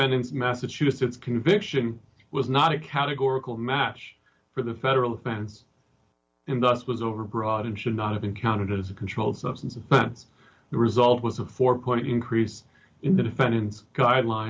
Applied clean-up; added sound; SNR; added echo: none; none; none; none.